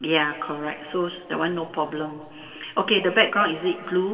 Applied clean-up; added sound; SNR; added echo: none; none; none; reverberation time 1.8 s.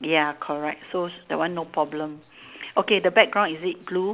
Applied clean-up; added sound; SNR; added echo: none; none; none; none.